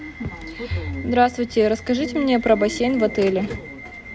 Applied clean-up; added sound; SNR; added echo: none; Subway, metro, underground / Alarm + Bowed string instrument; 10 dB; none.